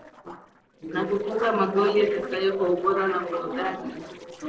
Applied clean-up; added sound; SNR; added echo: neural separator model SepFormer DNS4.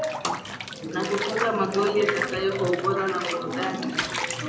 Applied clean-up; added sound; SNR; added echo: none; Bathtub (filling or washing) / Water; 6 dB; reverberation time 0.7 s.